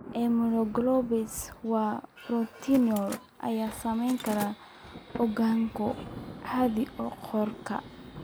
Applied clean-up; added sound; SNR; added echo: none; Thunder + Mechanisms; 15 dB; none.